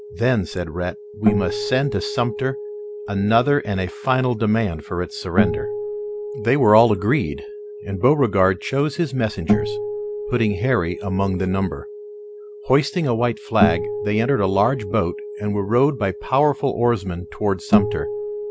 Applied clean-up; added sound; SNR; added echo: none; Acoustic guitar; 6 dB; none.